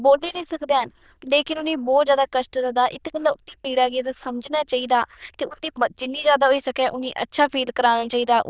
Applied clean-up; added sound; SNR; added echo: neural diffusion model UNIVERSE++.